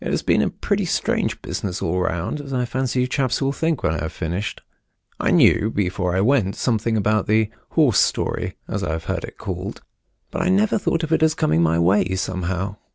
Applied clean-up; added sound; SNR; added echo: none; none; none; none.